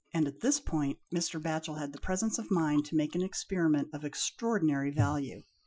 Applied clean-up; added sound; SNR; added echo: classical method Wiener filter.